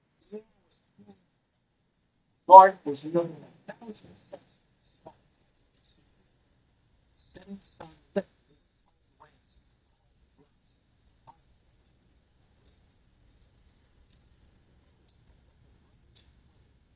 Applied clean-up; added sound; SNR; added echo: neural mask model DeepFilterNet 3.